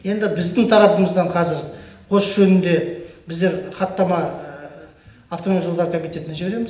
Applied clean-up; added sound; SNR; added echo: none; none; none; reverberation time 0.8 s.